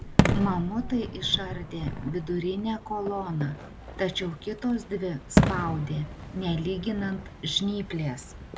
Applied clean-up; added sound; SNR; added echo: none; Fireworks; 0 dB; none.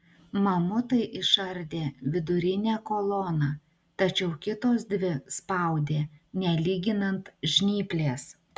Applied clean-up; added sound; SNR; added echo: none; none; none; none.